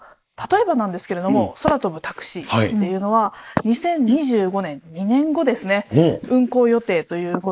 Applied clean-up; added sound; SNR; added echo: neural mask model Resemble Enhance denoiser.